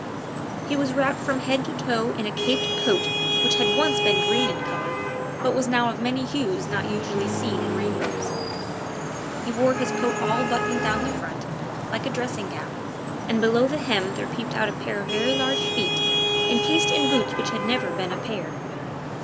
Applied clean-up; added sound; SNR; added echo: none; Traffic noise, roadway noise / Vehicle horn, car horn, honking; -1 dB; none.